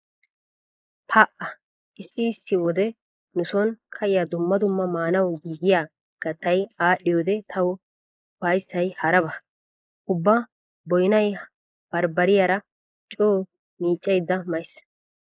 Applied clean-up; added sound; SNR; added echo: neural mask model Resemble Enhance denoiser.